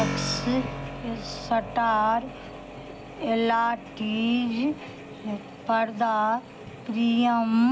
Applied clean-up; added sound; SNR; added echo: none; Keyboard (musical); 12 dB; none.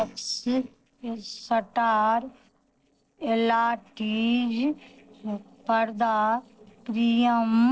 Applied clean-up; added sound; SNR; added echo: neural separator model SepFormer DNS4.